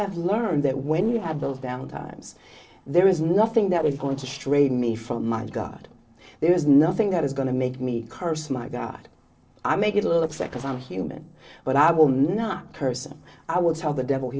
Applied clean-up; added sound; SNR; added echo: neural separator model SepFormer DNS4.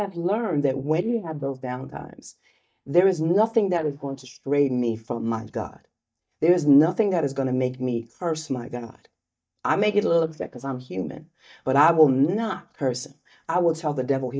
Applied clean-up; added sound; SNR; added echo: neural mask model DeepFilterNet 3.